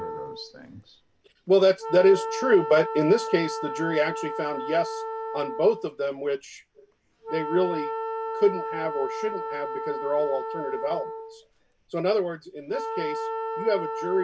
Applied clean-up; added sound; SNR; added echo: none; Wind instrument, woodwind instrument; 7 dB; none.